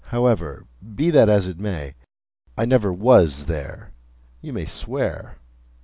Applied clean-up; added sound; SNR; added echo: none; none; none; none.